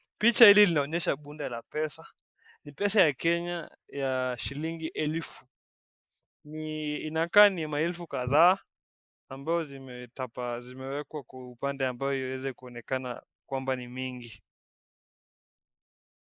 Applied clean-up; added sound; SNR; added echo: neural mask model Resemble Enhance denoiser.